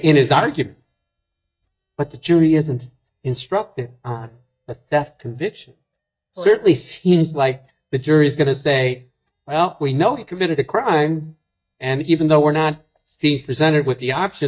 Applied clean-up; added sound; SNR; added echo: neural mask model DeepFilterNet 3.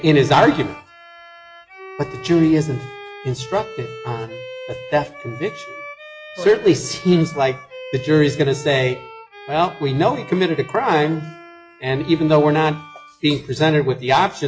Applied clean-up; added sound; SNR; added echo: classical method log-MMSE.